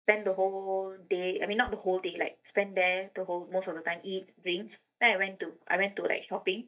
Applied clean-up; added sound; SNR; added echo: neural mask model DeepFilterNet 3.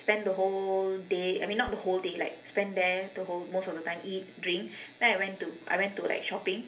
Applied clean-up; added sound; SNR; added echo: none; Whoosh, swoosh, swish; 17 dB; reverberation time 0.3 s.